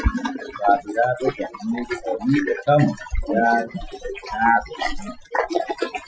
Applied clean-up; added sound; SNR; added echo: classical method Wiener filter.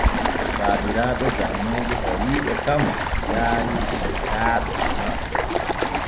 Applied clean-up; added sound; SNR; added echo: none; Stream; -3 dB; none.